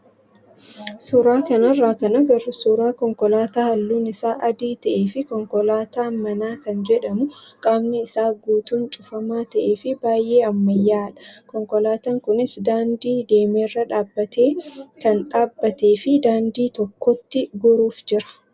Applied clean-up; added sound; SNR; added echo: none; none; none; none.